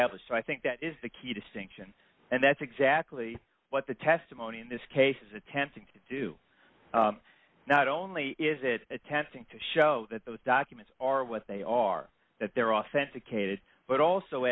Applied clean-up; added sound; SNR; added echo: none; none; none; none.